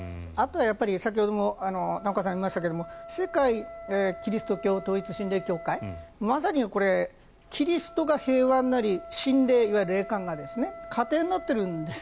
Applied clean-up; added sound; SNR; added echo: none; Wind instrument, woodwind instrument; 17 dB; none.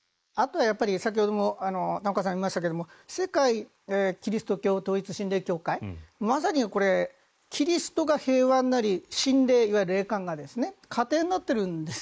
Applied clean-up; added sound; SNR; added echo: neural mask model Resemble Enhance denoiser.